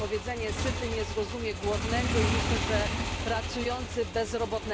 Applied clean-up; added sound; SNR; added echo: none; Motorcycle / Engine; -1 dB; none.